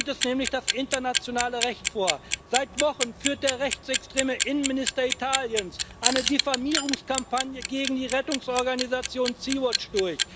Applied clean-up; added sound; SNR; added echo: none; Clock; 2 dB; none.